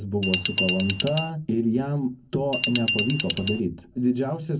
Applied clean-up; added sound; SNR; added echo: none; Glass; 2 dB; reverberation time 0.3 s.